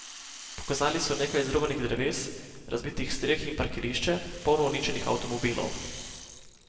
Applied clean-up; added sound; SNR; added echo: none; Rattle; 15 dB; reverberation time 1.5 s.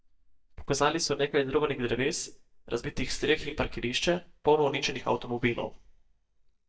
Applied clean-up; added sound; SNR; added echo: neural mask model DeepFilterNet 3.